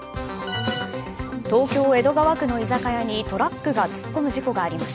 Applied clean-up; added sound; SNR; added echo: none; none; none; none.